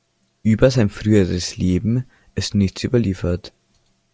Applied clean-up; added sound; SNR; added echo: none; none; none; none.